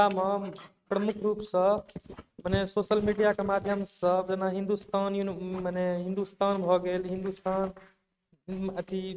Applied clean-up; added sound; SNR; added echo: neural mask model RNNoise.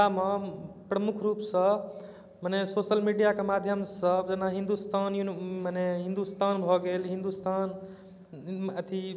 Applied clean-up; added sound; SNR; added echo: none; none; none; none.